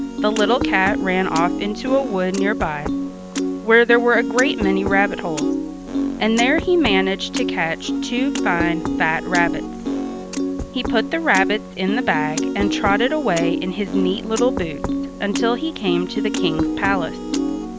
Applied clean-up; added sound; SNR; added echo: none; Piano; 3 dB; none.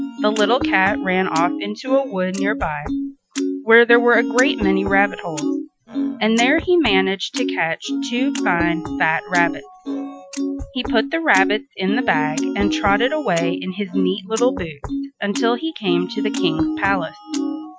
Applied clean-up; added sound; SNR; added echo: classical method Wiener filter.